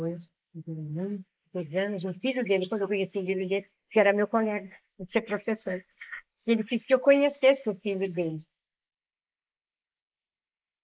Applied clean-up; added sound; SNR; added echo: neural mask model Resemble Enhance denoiser.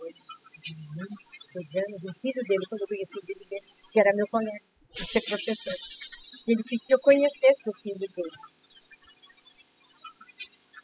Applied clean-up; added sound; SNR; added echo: classical method spectral subtraction.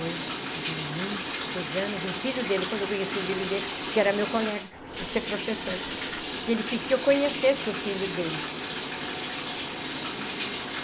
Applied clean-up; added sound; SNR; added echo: none; Bathtub (filling or washing); 3 dB; none.